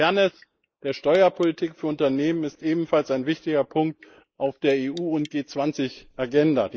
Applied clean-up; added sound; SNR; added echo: neural mask model Resemble Enhance denoiser.